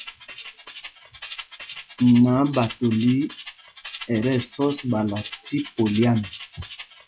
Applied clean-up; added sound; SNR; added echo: classical method log-MMSE.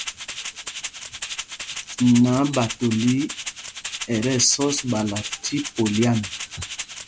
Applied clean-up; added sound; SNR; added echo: none; Rattle (instrument); 9 dB; none.